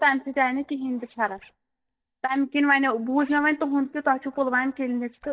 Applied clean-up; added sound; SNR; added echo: neural mask model DeepFilterNet 3.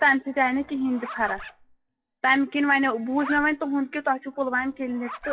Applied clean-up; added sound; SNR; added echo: classical method WPE with log-MMSE.